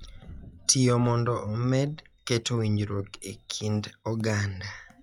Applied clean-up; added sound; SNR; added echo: classical method log-MMSE.